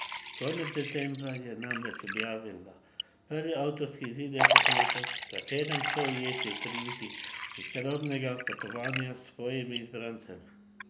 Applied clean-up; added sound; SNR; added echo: none; Liquid; -4 dB; none.